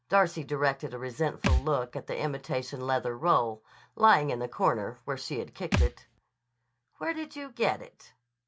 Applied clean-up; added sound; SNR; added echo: none; Thump, thud; 1 dB; none.